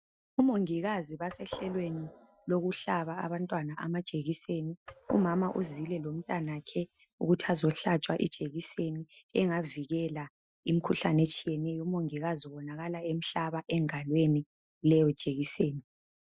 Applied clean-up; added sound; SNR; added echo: classical method Wiener filter.